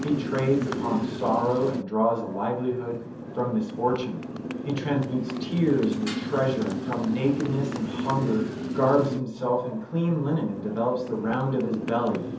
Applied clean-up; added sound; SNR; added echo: none; Motorcycle; 6 dB; reverberation time 0.7 s.